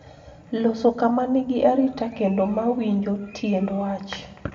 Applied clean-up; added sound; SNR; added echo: none; none; none; reverberation time 0.6 s.